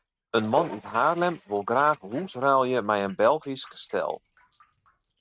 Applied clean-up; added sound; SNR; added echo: neural mask model RNNoise.